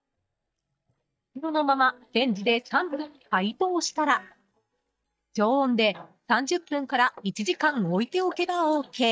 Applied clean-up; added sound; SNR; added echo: neural mask model DeepFilterNet 3.